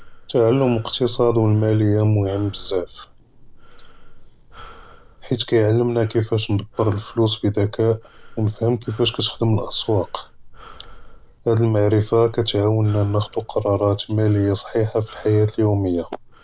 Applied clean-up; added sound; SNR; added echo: none; Breathing; 19 dB; none.